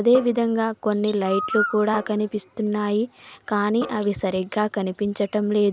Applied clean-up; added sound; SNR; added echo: none; Drum; 20 dB; none.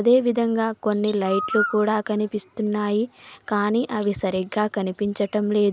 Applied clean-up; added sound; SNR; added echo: none; none; none; none.